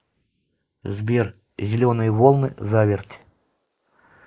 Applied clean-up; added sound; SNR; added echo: neural mask model Resemble Enhance denoiser.